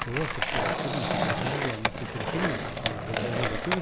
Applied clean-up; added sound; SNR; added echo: none; Skateboard; -5 dB; none.